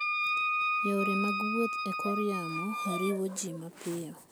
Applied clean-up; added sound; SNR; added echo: none; Wind instrument, woodwind instrument; -1 dB; none.